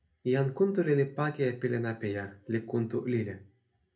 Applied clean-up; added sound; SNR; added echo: none; none; none; reverberation time 0.3 s.